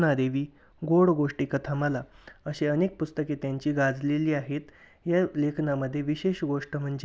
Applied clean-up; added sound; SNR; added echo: none; none; none; none.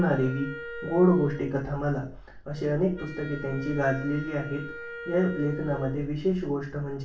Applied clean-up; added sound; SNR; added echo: none; Wind instrument, woodwind instrument; 13 dB; reverberation time 0.4 s.